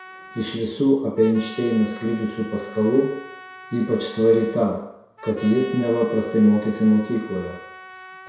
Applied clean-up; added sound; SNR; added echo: none; Trumpet; 19 dB; reverberation time 0.7 s.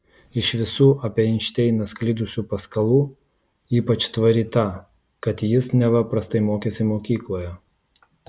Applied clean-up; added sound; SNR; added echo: none; none; none; none.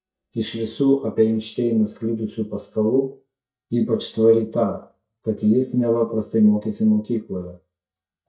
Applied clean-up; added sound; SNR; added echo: neural mask model DeepFilterNet 3.